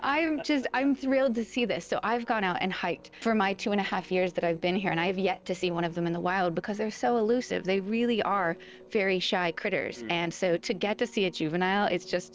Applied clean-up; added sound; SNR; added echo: neural separator model SepFormer DNS4.